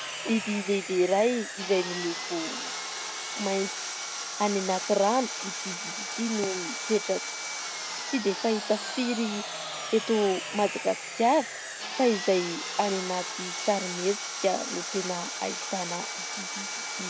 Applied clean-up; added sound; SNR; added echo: none; Sawing; 6 dB; none.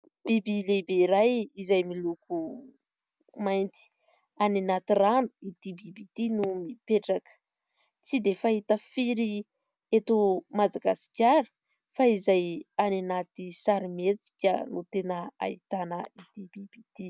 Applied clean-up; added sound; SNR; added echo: none; none; none; none.